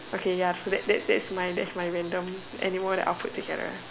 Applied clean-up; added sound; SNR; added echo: none; none; none; none.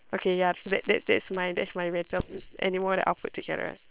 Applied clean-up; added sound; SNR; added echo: neural separator model SepFormer WHAM!.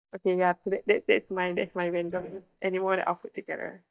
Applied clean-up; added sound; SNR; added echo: neural mask model DeepFilterNet 3.